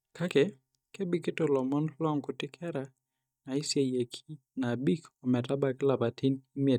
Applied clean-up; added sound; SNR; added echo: neural mask model DeepFilterNet 3.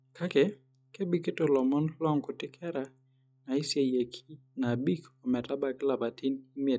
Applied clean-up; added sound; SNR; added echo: classical method log-MMSE.